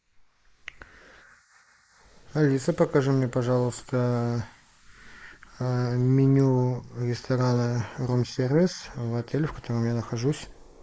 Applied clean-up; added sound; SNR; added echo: neural mask model Resemble Enhance denoiser.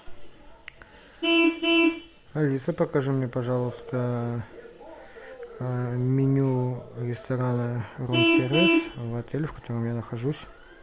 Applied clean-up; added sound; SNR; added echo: none; Vehicle horn, car horn, honking; 1 dB; none.